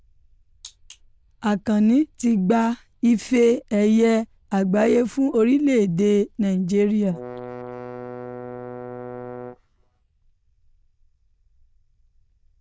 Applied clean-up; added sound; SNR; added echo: neural diffusion model UNIVERSE++.